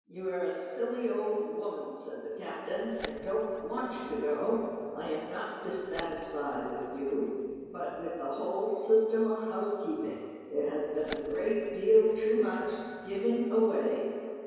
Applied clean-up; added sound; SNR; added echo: none; Bird; 20 dB; reverberation time 2.2 s.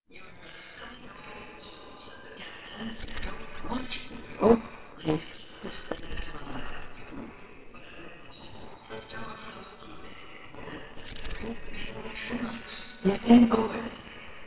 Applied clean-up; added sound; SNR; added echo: neural separator model SepFormer WHAMR!.